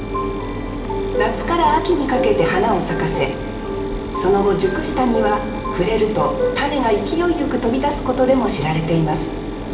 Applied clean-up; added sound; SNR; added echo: none; Mechanisms; 8 dB; reverberation time 2.9 s.